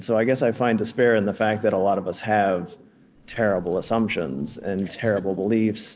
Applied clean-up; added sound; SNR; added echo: neural separator model SepFormer DNS4.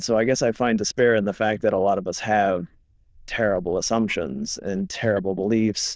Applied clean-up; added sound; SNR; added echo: neural diffusion model UNIVERSE++.